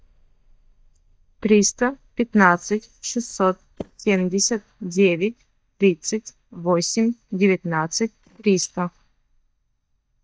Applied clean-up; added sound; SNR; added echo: neural mask model DeepFilterNet 3.